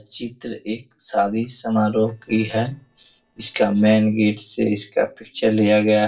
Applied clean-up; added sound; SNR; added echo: neural separator model SepFormer DNS4.